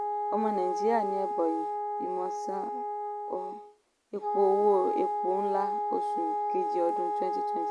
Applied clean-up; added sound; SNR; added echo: none; Wind instrument, woodwind instrument; -1 dB; none.